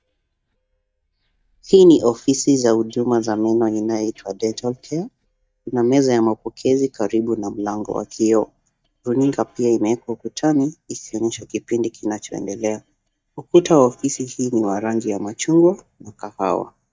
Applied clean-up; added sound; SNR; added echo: neural mask model DeepFilterNet 3.